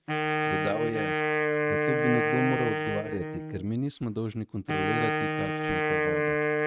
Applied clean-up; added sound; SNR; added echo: neural mask model RNNoise.